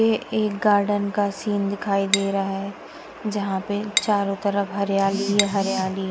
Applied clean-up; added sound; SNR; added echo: none; Cutlery, silverware / Dishes, pots, and pans; 6 dB; none.